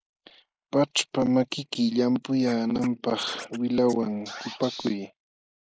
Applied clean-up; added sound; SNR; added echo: neural mask model Resemble Enhance denoiser.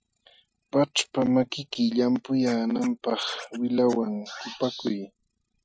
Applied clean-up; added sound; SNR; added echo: classical method Wiener filter.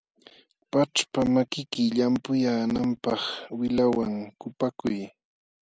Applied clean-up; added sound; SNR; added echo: none; none; none; none.